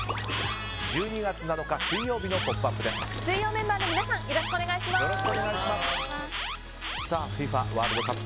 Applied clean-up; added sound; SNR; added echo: none; Engine / Drill + Alarm; 3 dB; none.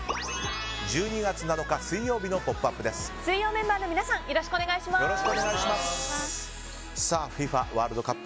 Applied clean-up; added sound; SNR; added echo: none; none; none; none.